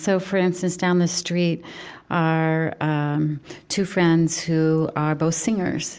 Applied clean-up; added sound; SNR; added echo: none; none; none; none.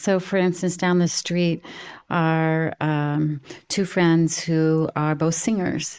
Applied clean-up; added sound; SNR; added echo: neural mask model Resemble Enhance denoiser.